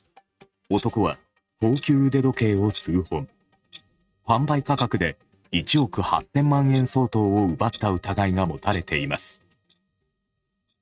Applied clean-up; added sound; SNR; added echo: neural mask model RNNoise.